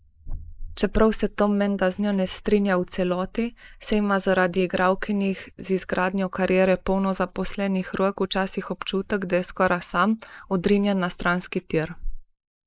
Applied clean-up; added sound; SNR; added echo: neural mask model Resemble Enhance denoiser.